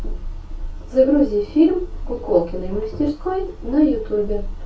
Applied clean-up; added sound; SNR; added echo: none; none; none; reverberation time 0.2 s.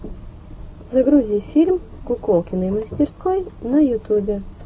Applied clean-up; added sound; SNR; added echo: none; none; none; none.